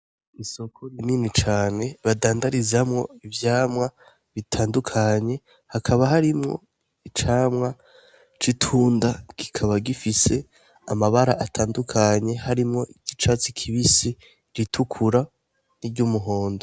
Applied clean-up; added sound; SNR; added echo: none; none; none; none.